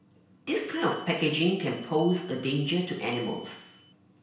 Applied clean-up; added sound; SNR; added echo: none; Bell; 15 dB; reverberation time 0.5 s.